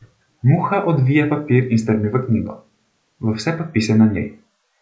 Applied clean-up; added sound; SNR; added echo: none; none; none; none.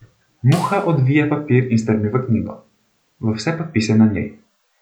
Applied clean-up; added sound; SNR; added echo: none; Snare drum; 18 dB; none.